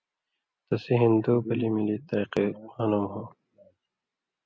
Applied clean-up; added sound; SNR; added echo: none; none; none; none.